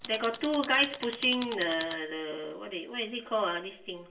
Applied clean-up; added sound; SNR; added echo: none; Tools; 11 dB; reverberation time 0.2 s.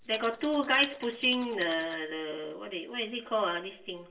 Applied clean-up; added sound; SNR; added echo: neural separator model SepFormer DNS4.